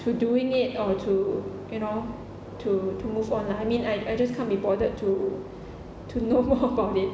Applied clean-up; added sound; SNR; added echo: none; none; none; none.